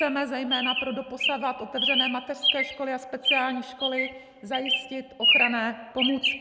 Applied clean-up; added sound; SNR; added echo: neural mask model Resemble Enhance denoiser.